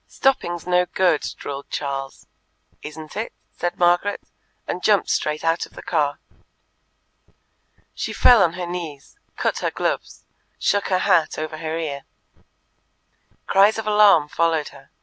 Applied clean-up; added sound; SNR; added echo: none; none; none; none.